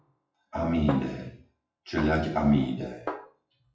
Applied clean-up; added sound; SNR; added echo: classical method WPE with log-MMSE.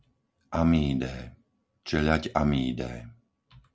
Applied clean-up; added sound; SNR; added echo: none; none; none; none.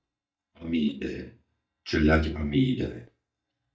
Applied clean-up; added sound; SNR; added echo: neural mask model DeepFilterNet 3.